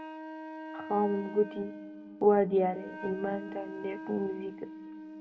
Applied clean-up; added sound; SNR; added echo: none; Wind instrument, woodwind instrument; 12 dB; reverberation time 0.9 s.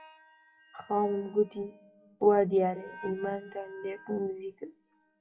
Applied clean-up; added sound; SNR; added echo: classical method WPE with log-MMSE.